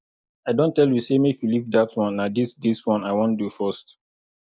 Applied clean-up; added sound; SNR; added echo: neural mask model Resemble Enhance denoiser.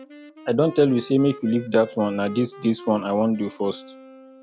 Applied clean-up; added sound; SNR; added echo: none; Wind instrument, woodwind instrument; 19 dB; none.